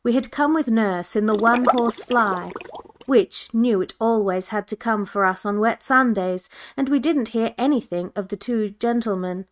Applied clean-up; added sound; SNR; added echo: neural mask model RNNoise.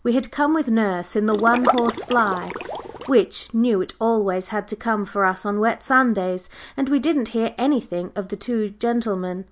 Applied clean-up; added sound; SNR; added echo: none; Liquid; 5 dB; none.